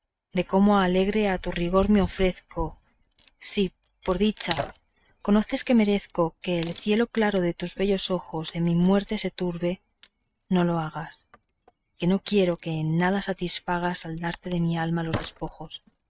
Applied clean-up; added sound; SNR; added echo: neural mask model RNNoise.